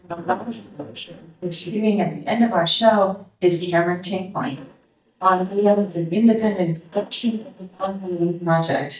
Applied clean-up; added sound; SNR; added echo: neural mask model DeepFilterNet 3.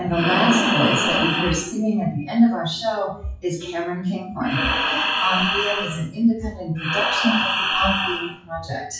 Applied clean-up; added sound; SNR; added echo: classical method WPE with log-MMSE.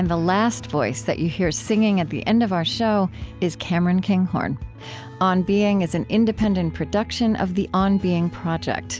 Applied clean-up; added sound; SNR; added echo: none; none; none; none.